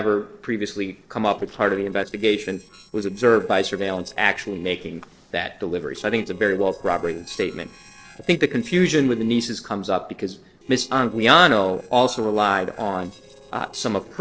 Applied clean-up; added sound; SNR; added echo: neural separator model SepFormer DNS4.